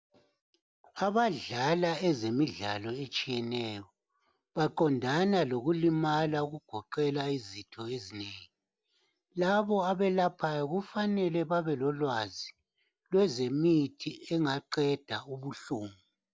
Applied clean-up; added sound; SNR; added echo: none; none; none; none.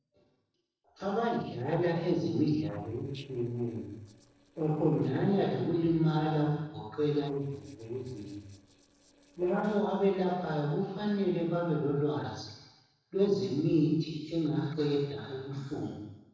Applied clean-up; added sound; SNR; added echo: neural separator model SepFormer DNS4.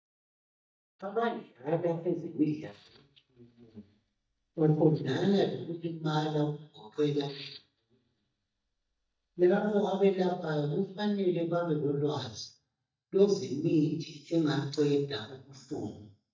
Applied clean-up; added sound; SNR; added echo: neural mask model DeepFilterNet 3.